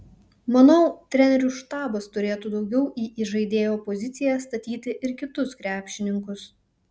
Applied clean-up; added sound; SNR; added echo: none; none; none; none.